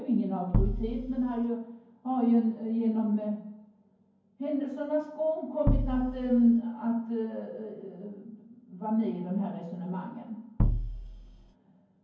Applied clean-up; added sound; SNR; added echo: none; Bass drum; -2 dB; reverberation time 0.9 s.